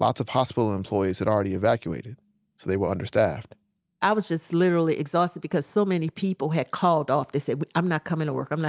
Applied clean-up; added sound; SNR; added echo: none; none; none; none.